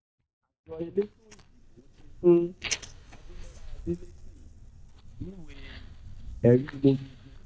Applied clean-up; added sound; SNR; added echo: neural mask model DeepFilterNet 3.